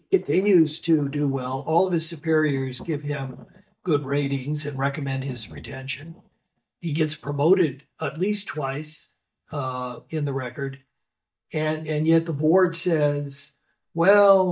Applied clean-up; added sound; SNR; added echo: neural mask model DeepFilterNet 3.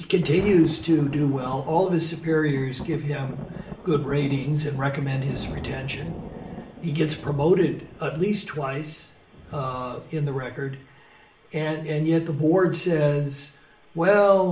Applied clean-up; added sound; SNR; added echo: none; Thunder; 16 dB; reverberation time 0.4 s.